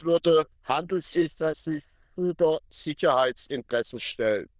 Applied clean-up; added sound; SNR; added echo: neural diffusion model UNIVERSE++.